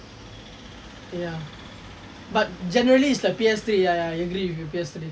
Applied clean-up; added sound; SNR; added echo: none; none; none; none.